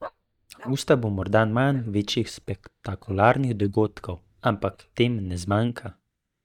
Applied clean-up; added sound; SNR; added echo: neural mask model DeepFilterNet 3.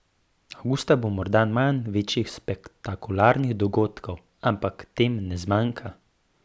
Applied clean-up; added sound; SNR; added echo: none; none; none; none.